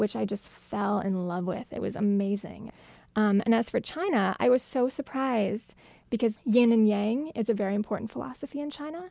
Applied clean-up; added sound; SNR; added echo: none; none; none; none.